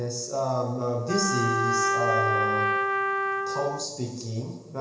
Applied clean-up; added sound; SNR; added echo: none; Trumpet; -2 dB; reverberation time 1.1 s.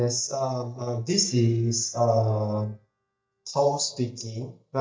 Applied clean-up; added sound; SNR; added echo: neural mask model DeepFilterNet 3.